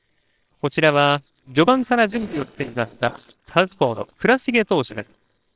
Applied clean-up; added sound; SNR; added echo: neural separator model SepFormer WHAMR!.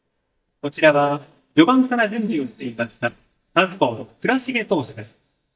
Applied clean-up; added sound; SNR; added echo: neural mask model DeepFilterNet 3.